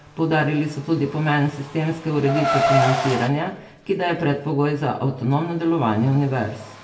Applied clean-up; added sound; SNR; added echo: none; Car; 7 dB; reverberation time 0.2 s.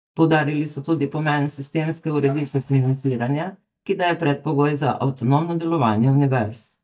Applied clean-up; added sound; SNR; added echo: neural mask model DeepFilterNet 3.